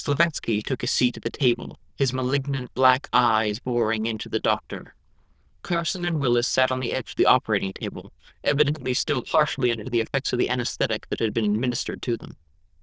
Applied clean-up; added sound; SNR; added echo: neural diffusion model UNIVERSE++.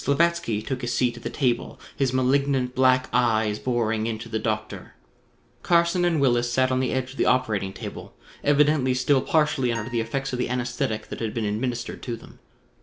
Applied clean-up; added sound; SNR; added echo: none; Acoustic guitar; 20 dB; none.